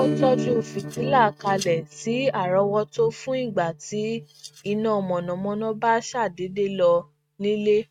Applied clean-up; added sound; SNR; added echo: neural mask model RNNoise.